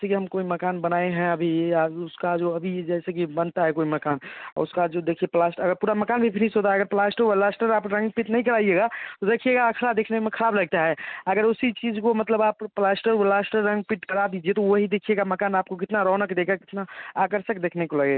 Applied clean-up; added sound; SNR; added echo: none; none; none; none.